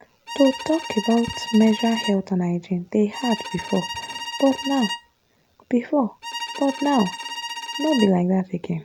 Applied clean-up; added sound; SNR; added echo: none; Bowed string instrument; 10 dB; none.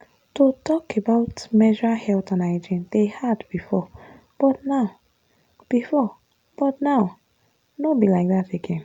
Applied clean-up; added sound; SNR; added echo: none; none; none; none.